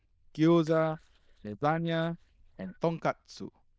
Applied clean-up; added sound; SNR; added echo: neural diffusion model UNIVERSE++.